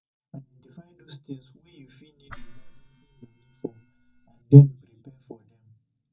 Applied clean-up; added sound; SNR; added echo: neural mask model DeepFilterNet 3.